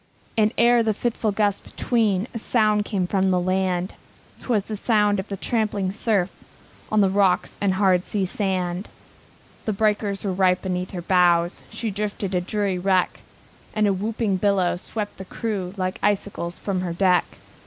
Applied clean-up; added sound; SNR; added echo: none; none; none; none.